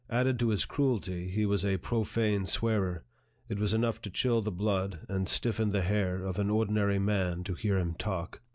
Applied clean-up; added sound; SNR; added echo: none; none; none; none.